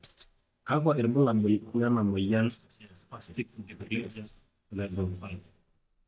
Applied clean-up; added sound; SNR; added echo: neural mask model DeepFilterNet 3.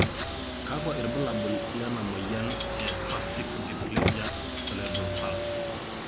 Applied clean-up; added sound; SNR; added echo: none; Cutlery, silverware + Car; -4 dB; none.